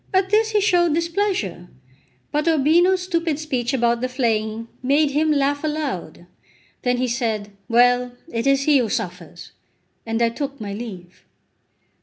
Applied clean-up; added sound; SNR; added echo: none; none; none; none.